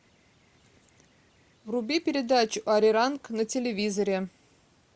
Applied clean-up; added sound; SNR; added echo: none; none; none; none.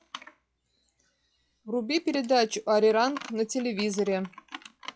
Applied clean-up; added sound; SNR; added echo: classical method log-MMSE.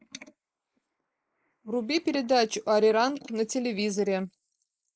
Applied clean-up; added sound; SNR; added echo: neural mask model Resemble Enhance denoiser.